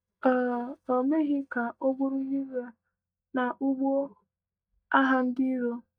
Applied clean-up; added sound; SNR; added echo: neural mask model DeepFilterNet 3.